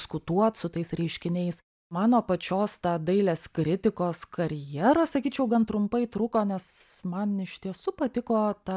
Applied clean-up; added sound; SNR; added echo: none; none; none; none.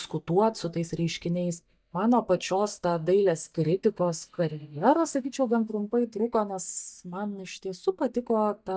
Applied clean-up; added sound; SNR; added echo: neural mask model DeepFilterNet 3.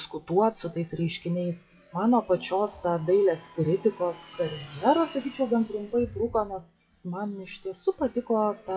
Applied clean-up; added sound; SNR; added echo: classical method WPE with log-MMSE.